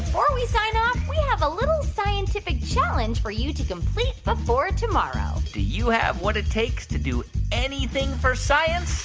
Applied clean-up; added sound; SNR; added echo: none; none; none; none.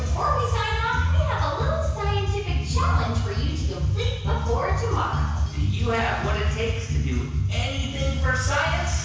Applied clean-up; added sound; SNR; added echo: none; none; none; reverberation time 1.1 s.